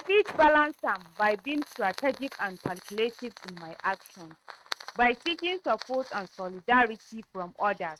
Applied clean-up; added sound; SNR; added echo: neural mask model RNNoise.